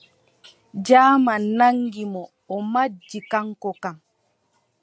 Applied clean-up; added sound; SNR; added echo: none; none; none; none.